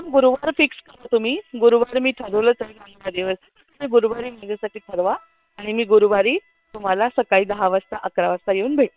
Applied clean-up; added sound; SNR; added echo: neural separator model SepFormer WHAM!.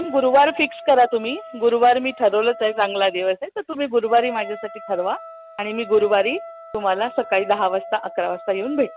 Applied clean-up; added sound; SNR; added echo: none; Wind instrument, woodwind instrument; 16 dB; none.